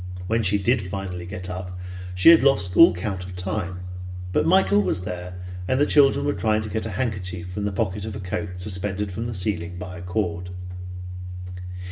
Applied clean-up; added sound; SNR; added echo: none; none; none; reverberation time 0.9 s.